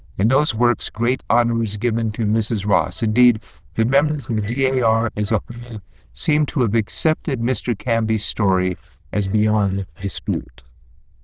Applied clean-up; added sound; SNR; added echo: neural diffusion model UNIVERSE++.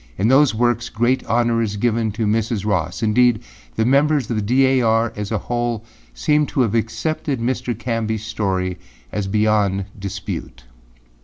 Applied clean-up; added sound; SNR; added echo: none; none; none; none.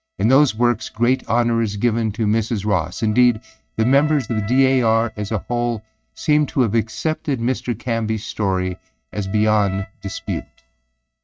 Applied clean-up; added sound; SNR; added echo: neural mask model RNNoise.